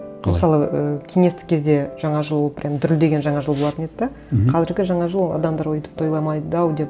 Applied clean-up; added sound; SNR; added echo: none; none; none; none.